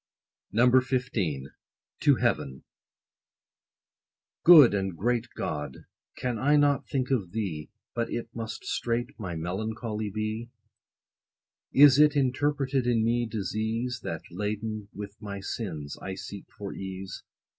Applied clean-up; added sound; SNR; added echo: none; none; none; none.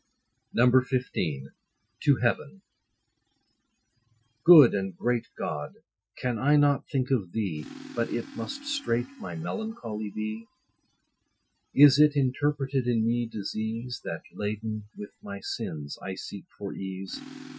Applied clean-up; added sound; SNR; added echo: classical method Wiener filter.